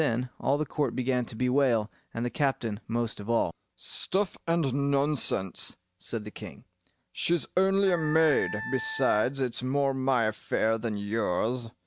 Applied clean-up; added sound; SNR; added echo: none; Wind instrument, woodwind instrument; 11 dB; none.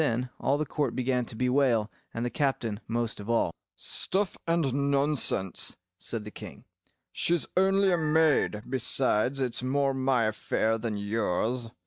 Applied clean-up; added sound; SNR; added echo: neural mask model DeepFilterNet 3.